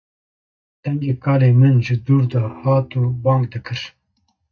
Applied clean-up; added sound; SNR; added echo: neural mask model DeepFilterNet 3.